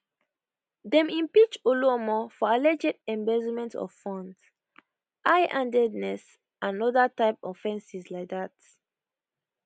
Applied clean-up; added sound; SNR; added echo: none; none; none; none.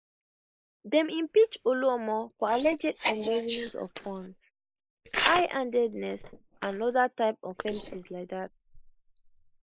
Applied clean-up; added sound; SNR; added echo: neural mask model Resemble Enhance denoiser.